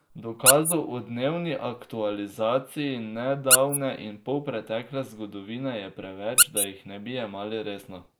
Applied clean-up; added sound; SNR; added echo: neural mask model Resemble Enhance denoiser.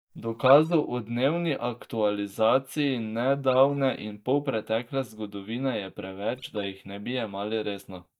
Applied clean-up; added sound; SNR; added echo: neural mask model DeepFilterNet 3.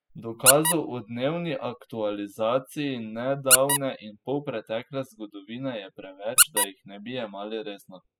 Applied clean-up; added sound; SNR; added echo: classical method spectral subtraction.